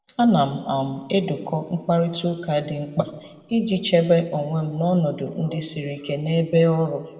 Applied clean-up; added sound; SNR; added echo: none; none; none; reverberation time 1.2 s.